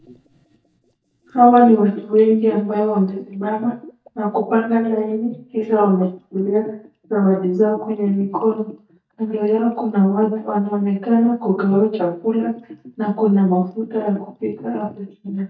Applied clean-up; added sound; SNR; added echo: neural mask model DeepFilterNet 3.